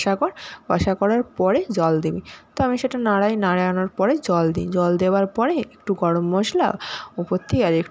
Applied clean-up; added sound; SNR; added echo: none; none; none; none.